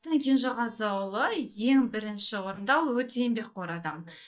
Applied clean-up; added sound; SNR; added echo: neural mask model DeepFilterNet 3.